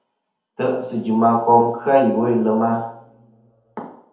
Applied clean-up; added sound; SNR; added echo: none; none; none; reverberation time 2.1 s.